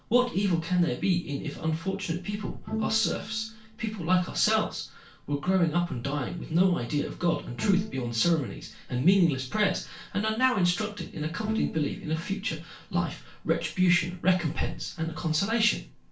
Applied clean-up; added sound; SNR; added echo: none; Bowed string instrument; 11 dB; reverberation time 0.3 s.